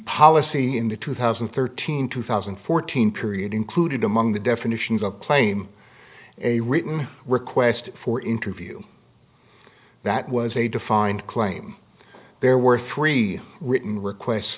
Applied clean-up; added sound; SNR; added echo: none; none; none; none.